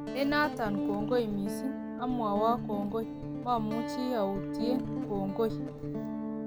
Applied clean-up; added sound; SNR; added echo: none; Guitar; 3 dB; none.